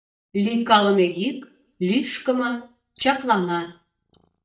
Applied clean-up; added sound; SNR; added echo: neural mask model DeepFilterNet 3.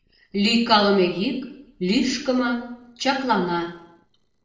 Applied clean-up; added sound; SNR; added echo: neural separator model SepFormer DNS4.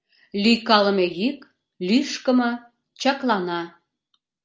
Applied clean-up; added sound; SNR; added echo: none; none; none; none.